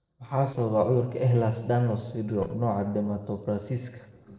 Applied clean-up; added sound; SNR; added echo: neural separator model SepFormer DNS4.